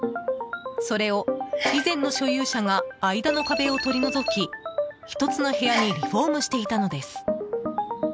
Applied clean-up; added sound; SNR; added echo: none; Sneeze; 13 dB; none.